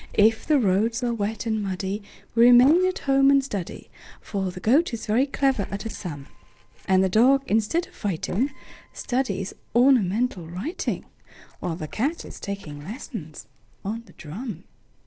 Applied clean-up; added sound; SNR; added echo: neural separator model SepFormer DNS4.